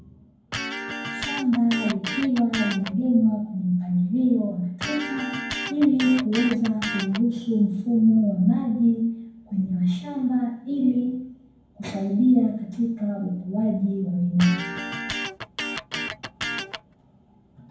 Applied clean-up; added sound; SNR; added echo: none; Electric guitar; 8 dB; reverberation time 0.9 s.